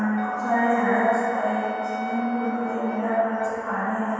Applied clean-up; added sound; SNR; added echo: none; Wind instrument, woodwind instrument; 8 dB; reverberation time 2.1 s.